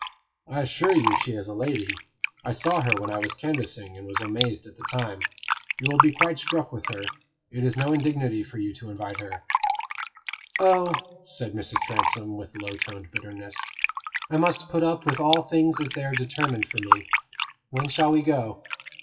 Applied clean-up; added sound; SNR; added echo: classical method WPE with log-MMSE.